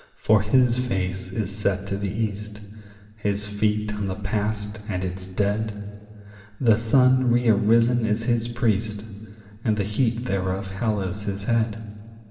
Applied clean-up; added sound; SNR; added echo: none; none; none; reverberation time 2.1 s.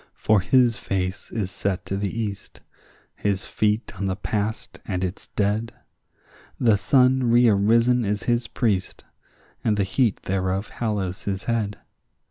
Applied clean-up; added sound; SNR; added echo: none; none; none; none.